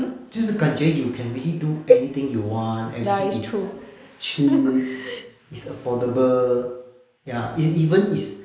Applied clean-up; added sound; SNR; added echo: neural mask model Resemble Enhance denoiser.